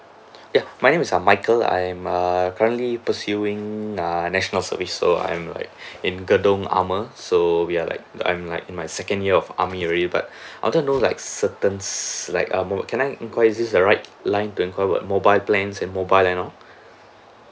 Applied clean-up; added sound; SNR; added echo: none; none; none; none.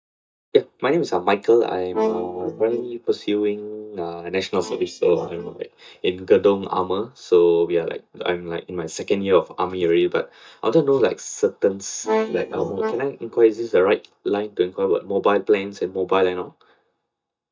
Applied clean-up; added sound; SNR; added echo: neural mask model DeepFilterNet 3.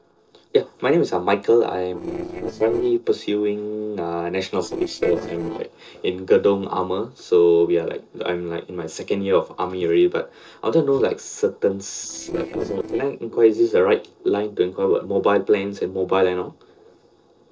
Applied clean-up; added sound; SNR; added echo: neural separator model SepFormer DNS4.